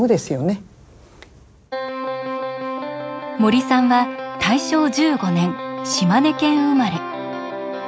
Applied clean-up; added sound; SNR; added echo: none; none; none; none.